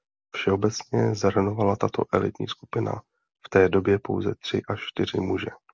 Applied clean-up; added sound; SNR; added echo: none; none; none; none.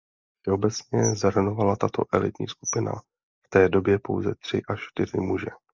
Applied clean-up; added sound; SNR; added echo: neural mask model DeepFilterNet 3.